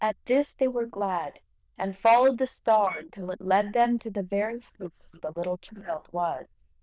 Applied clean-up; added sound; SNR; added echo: neural diffusion model UNIVERSE++.